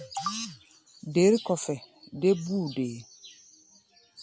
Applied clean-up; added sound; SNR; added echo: none; none; none; none.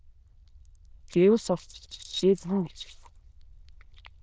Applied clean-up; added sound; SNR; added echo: neural diffusion model UNIVERSE++.